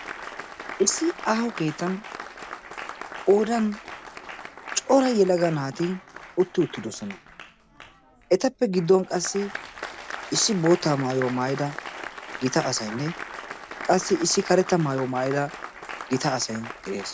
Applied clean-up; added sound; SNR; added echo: none; Applause; 13 dB; none.